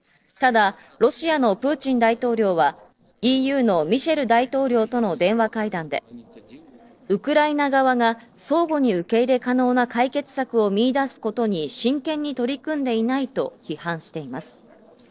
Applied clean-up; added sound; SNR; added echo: neural separator model SepFormer DNS4.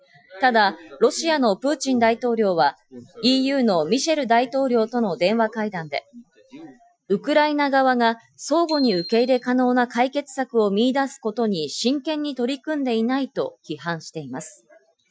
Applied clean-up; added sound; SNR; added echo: classical method Wiener filter.